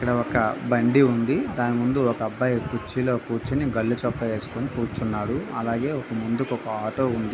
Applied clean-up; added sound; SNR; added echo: none; none; none; none.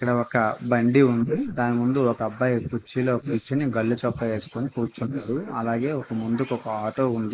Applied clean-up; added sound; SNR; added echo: neural mask model Resemble Enhance denoiser.